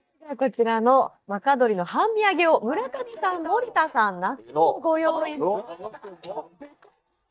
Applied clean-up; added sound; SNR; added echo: neural mask model DeepFilterNet 3.